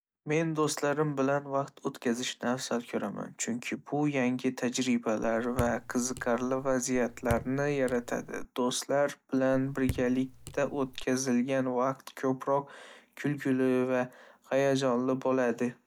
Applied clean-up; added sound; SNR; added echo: none; Raindrop / Drip; 11 dB; none.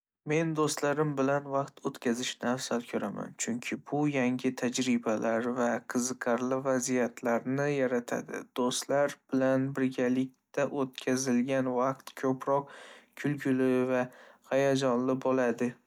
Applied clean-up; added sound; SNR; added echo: none; none; none; none.